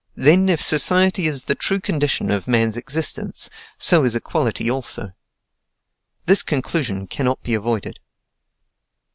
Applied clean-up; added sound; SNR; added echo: none; none; none; none.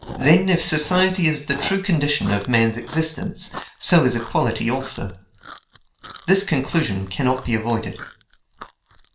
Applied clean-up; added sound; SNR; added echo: none; Chewing, mastication; 17 dB; reverberation time 0.4 s.